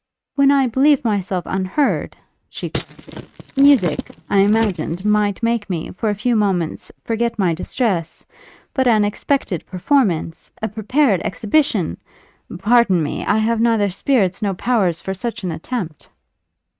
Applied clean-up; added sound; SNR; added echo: neural mask model RNNoise.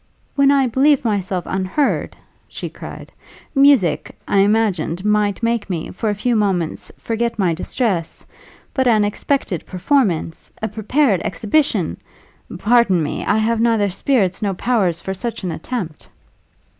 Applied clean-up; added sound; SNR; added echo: none; none; none; none.